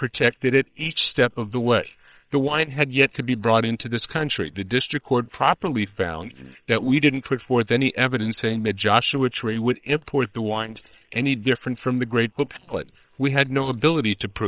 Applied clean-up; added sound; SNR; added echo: neural separator model SepFormer WHAM!.